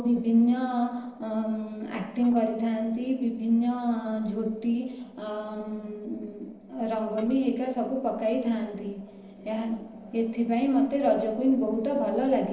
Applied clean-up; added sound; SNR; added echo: neural separator model SepFormer DNS4.